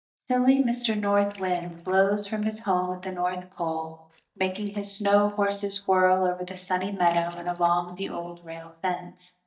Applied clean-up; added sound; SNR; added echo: neural mask model DeepFilterNet 3.